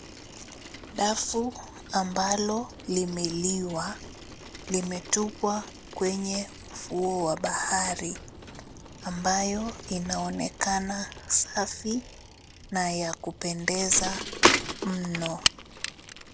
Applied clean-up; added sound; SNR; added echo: none; Bicycle; 5 dB; none.